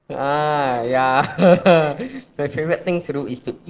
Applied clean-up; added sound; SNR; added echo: neural separator model SepFormer DNS4.